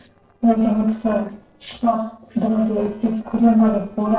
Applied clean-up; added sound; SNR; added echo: neural separator model SepFormer DNS4.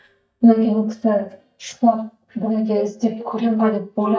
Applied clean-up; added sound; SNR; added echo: neural mask model DeepFilterNet 3.